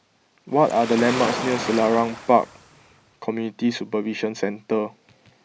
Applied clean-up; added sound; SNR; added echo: none; Waves, surf; 8 dB; none.